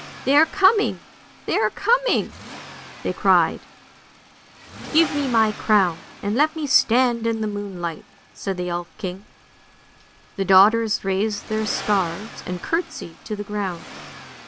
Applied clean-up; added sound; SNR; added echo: none; Accelerating, revving, vroom; 17 dB; none.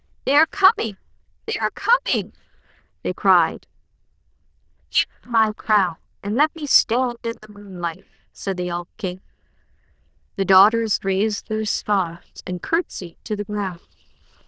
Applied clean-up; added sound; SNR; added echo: neural diffusion model UNIVERSE++.